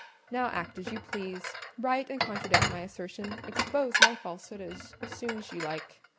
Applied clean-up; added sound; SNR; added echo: none; Dishes, pots, and pans; -3 dB; none.